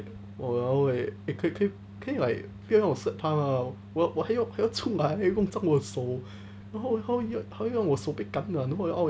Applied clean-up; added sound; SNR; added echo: none; none; none; none.